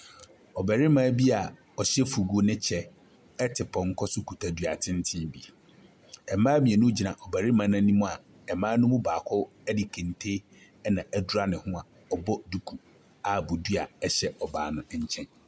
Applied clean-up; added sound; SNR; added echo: none; none; none; none.